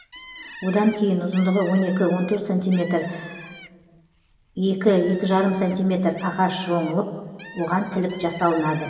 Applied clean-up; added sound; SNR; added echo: none; Bird; 19 dB; reverberation time 2.3 s.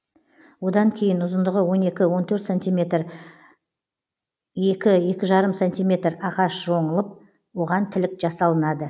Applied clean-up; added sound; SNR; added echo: none; none; none; none.